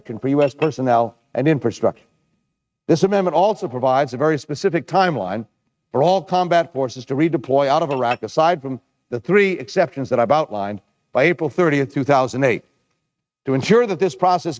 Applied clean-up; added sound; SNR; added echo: neural mask model RNNoise.